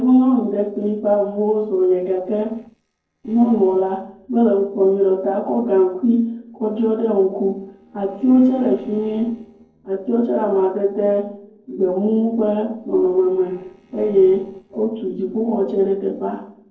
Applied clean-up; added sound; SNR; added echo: neural separator model SepFormer DNS4.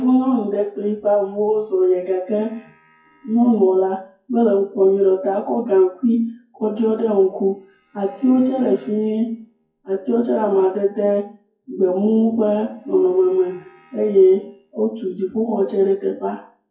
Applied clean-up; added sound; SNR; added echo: classical method WPE with log-MMSE.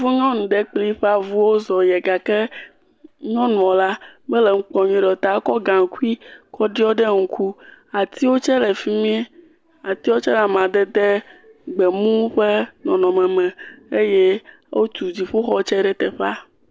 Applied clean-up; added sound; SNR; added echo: none; none; none; none.